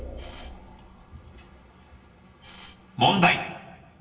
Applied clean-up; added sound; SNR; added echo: none; none; none; reverberation time 0.8 s.